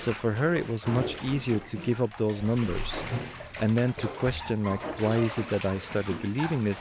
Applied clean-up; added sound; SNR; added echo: none; Bathtub (filling or washing); 9 dB; none.